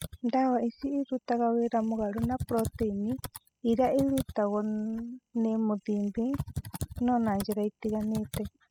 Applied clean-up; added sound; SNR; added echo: classical method spectral subtraction.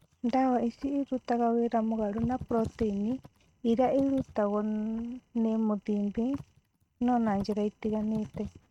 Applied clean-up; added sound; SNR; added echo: neural mask model RNNoise.